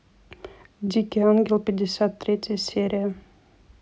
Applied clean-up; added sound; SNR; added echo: none; none; none; none.